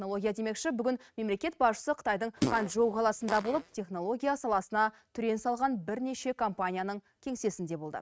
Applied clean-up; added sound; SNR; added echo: neural mask model RNNoise.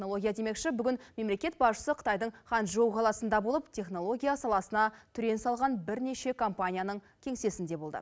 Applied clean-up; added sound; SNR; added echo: none; none; none; none.